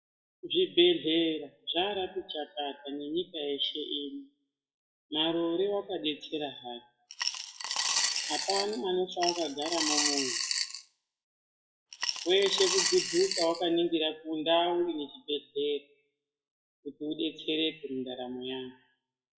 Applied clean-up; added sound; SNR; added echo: classical method WPE with log-MMSE.